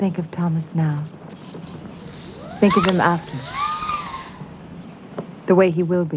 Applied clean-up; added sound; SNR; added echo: none; Fireworks; 5 dB; none.